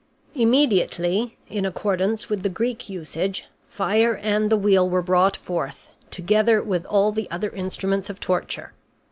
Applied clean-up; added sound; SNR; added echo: none; none; none; none.